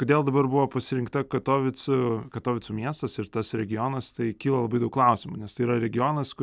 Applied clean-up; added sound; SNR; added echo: none; none; none; none.